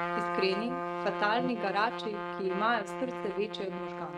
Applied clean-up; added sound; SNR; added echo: neural mask model RNNoise.